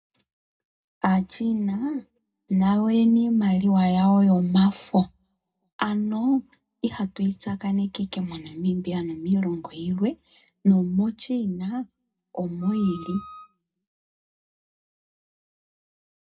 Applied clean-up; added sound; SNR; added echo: none; Wind instrument, woodwind instrument; 19 dB; reverberation time 0.2 s.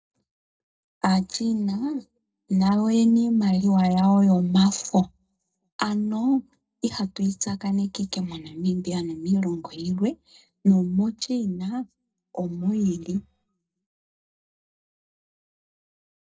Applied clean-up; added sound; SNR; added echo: neural separator model SepFormer DNS4.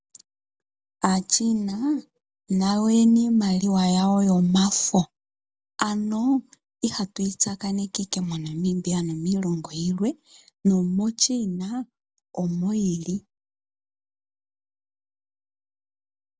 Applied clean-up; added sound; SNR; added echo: none; none; none; none.